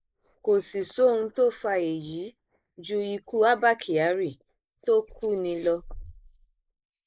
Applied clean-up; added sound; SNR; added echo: neural mask model Resemble Enhance denoiser.